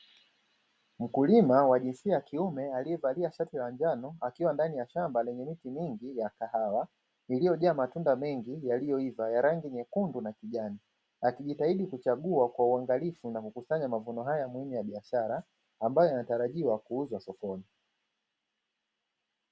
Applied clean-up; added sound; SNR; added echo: none; none; none; none.